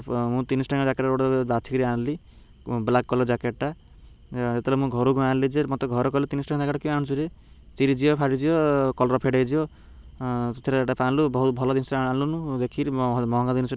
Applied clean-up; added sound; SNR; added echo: none; none; none; none.